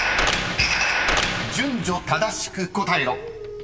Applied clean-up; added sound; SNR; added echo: none; none; none; none.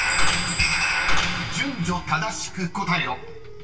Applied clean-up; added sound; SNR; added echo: none; Squeak / Bell; 12 dB; reverberation time 0.1 s.